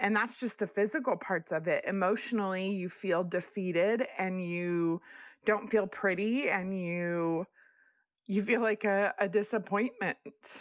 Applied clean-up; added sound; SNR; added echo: none; none; none; none.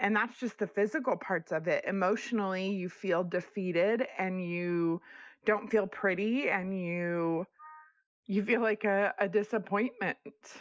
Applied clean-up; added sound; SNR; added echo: neural mask model Resemble Enhance denoiser.